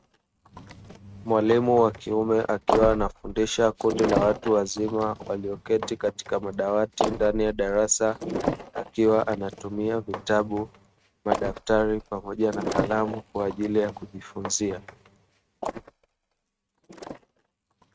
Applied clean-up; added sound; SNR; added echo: neural mask model RNNoise.